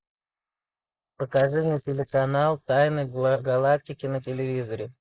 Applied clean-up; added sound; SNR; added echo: neural mask model Resemble Enhance denoiser.